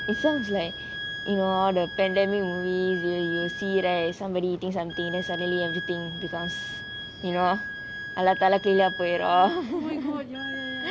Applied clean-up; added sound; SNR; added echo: none; Wind instrument, woodwind instrument; 9 dB; none.